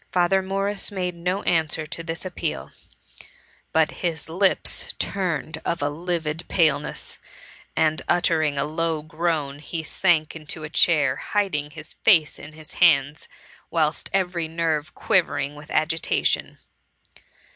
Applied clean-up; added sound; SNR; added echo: none; none; none; none.